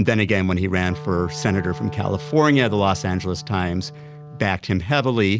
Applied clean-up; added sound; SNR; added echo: none; Wind instrument, woodwind instrument; 16 dB; none.